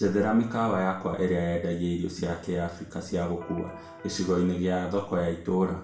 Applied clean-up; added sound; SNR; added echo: none; Electric guitar; 17 dB; reverberation time 0.5 s.